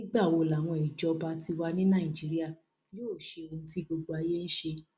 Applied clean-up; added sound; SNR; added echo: none; none; none; none.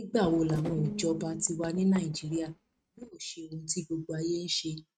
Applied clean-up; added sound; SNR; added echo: neural mask model RNNoise.